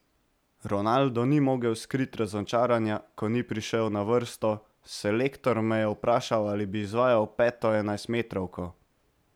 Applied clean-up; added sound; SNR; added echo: none; none; none; none.